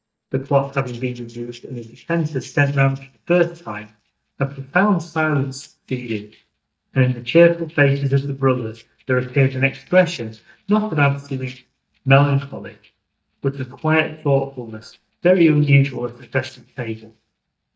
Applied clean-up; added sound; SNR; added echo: neural mask model DeepFilterNet 3.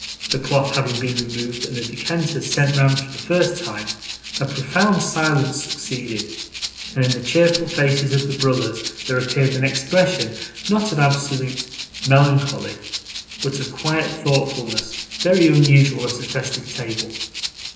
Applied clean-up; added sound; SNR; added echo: none; Rattle (instrument); 9 dB; reverberation time 0.9 s.